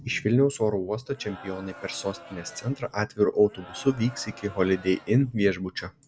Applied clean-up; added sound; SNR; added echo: none; Crowd; 20 dB; none.